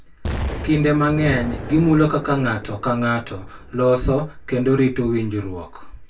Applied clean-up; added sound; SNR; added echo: none; Explosion; 12 dB; reverberation time 0.2 s.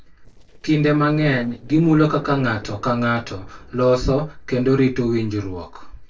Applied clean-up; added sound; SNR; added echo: neural separator model SepFormer DNS4.